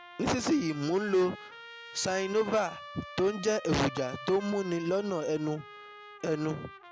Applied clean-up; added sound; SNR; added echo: none; Trumpet; 16 dB; none.